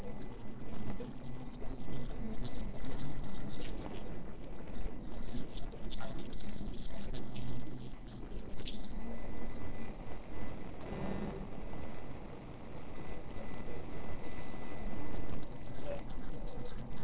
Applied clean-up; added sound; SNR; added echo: neural separator model SepFormer DNS4.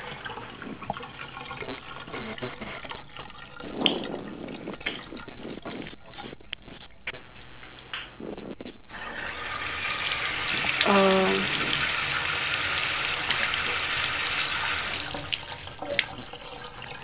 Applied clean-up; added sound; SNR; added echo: none; Bathtub (filling or washing) / Water tap, faucet; -2 dB; none.